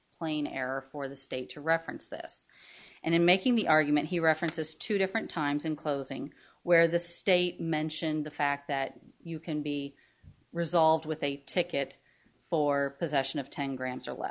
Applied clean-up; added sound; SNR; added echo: none; none; none; none.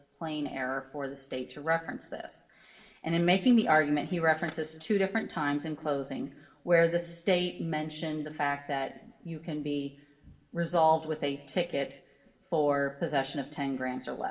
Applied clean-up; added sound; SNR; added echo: none; none; none; reverberation time 1.1 s.